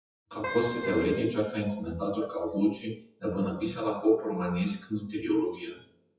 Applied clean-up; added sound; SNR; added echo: classical method WPE with log-MMSE.